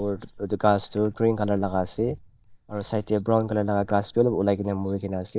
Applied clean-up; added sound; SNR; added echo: neural mask model DeepFilterNet 3.